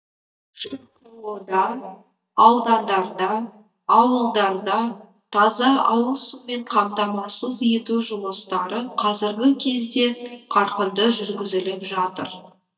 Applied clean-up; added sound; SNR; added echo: neural mask model DeepFilterNet 3.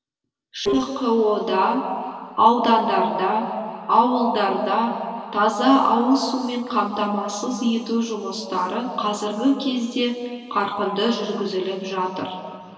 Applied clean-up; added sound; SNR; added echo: neural separator model SepFormer DNS4.